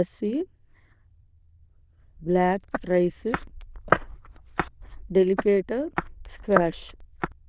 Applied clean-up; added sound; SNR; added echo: neural diffusion model UNIVERSE++.